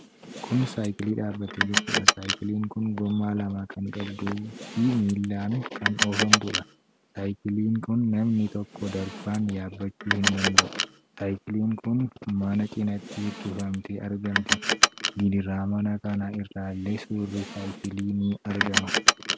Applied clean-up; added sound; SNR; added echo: none; Car; 2 dB; none.